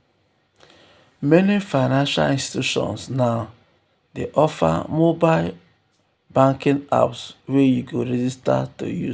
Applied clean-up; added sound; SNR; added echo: none; none; none; none.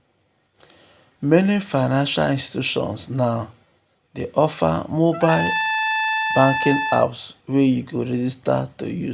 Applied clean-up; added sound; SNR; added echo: none; Trumpet; 2 dB; none.